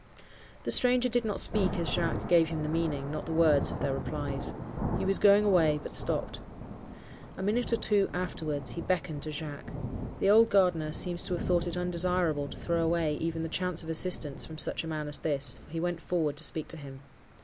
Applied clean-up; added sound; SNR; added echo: none; Thunder / Rain; 9 dB; none.